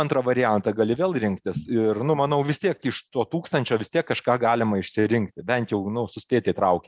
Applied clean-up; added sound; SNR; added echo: none; none; none; none.